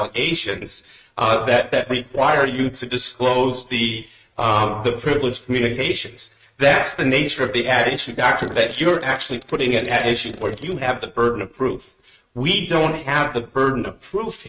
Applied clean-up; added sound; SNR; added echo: neural mask model RNNoise.